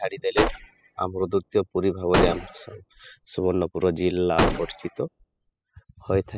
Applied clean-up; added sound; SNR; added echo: classical method spectral subtraction.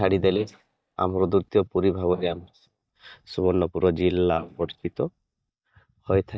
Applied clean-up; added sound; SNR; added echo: neural mask model DeepFilterNet 3.